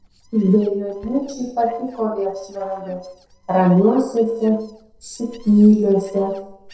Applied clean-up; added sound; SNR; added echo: neural separator model SepFormer DNS4.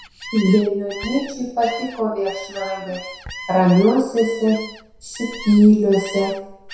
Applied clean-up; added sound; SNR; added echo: none; Gull, seagull; 16 dB; reverberation time 0.7 s.